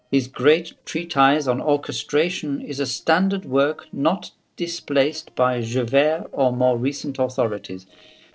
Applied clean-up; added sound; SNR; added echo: neural separator model SepFormer DNS4.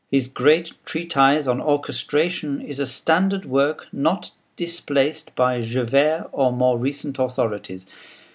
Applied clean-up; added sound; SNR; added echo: none; none; none; none.